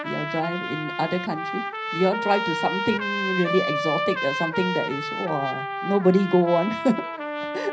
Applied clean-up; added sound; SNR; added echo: none; Trumpet; 4 dB; reverberation time 0.5 s.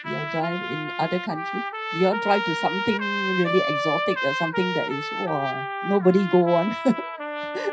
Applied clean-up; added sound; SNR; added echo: classical method WPE with log-MMSE.